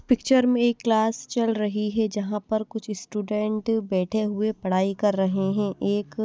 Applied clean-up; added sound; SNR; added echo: none; none; none; none.